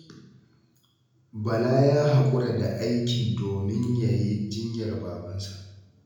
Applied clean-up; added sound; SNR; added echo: none; none; none; reverberation time 0.9 s.